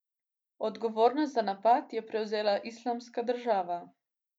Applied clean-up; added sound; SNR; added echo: none; none; none; none.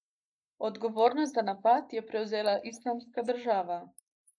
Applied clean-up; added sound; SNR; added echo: neural mask model Resemble Enhance denoiser.